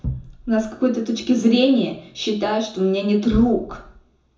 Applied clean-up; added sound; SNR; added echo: none; none; none; reverberation time 0.7 s.